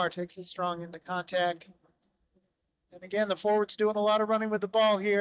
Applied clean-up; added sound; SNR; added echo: neural mask model DeepFilterNet 3.